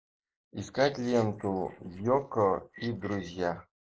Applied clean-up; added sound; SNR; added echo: neural mask model Resemble Enhance denoiser.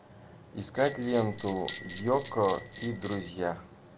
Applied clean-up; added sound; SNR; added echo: none; Bell; 5 dB; none.